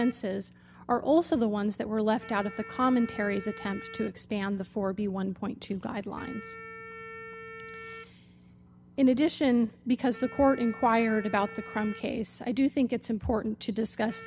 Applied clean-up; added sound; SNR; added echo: none; Wind instrument, woodwind instrument; 18 dB; none.